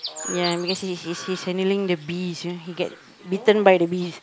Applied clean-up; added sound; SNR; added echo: none; Chirp, tweet; 15 dB; none.